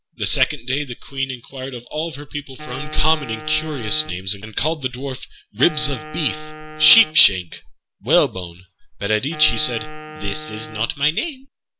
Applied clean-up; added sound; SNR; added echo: none; Wind instrument, woodwind instrument; 16 dB; none.